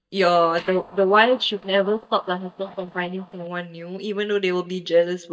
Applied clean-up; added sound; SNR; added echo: neural mask model DeepFilterNet 3.